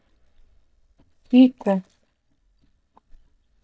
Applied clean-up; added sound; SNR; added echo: neural mask model DeepFilterNet 3.